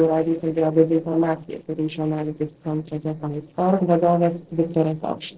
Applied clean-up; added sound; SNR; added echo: neural separator model SepFormer DNS4.